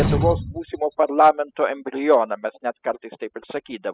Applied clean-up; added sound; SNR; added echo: classical method spectral subtraction.